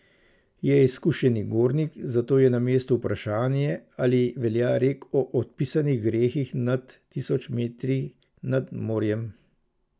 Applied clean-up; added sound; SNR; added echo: none; none; none; none.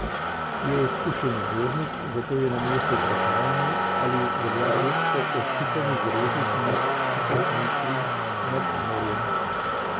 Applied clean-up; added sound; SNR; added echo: none; Motor vehicle (road); -4 dB; none.